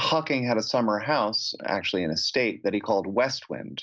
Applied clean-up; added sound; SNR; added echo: none; none; none; none.